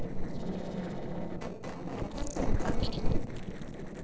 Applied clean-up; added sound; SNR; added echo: neural separator model SepFormer DNS4.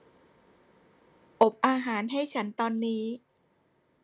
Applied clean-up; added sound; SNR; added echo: none; none; none; none.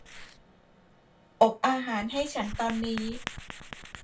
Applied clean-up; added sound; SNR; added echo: none; Writing; 13 dB; reverberation time 0.2 s.